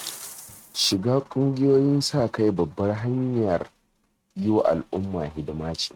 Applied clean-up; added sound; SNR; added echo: neural mask model RNNoise.